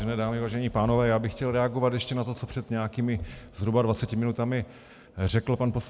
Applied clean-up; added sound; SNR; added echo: none; none; none; none.